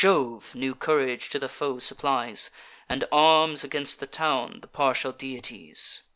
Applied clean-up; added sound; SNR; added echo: none; Tap; 15 dB; none.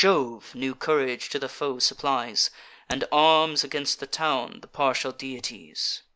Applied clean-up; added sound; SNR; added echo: neural mask model Resemble Enhance denoiser.